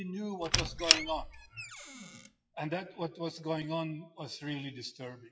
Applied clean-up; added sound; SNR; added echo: classical method WPE with log-MMSE.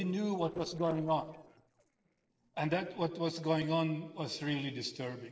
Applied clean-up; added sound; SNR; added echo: neural separator model SepFormer DNS4.